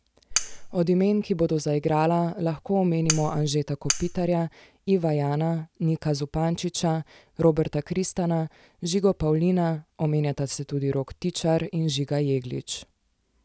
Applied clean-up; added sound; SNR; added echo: none; Cutlery, silverware; 4 dB; none.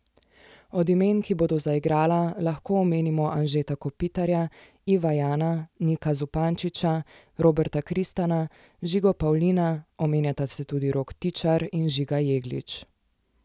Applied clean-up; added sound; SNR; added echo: none; none; none; none.